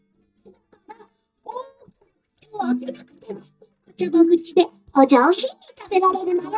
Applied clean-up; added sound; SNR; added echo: neural mask model DeepFilterNet 3.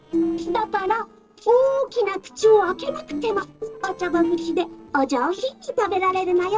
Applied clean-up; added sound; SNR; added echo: neural separator model SepFormer DNS4.